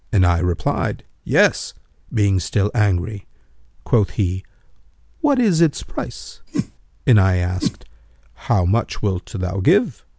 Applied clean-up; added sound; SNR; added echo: none; Whoosh, swoosh, swish; 4 dB; none.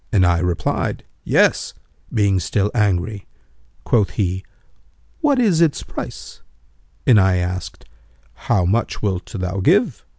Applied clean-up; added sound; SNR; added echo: none; none; none; none.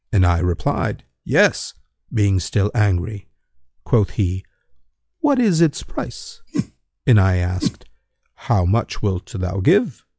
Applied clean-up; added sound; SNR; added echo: classical method log-MMSE.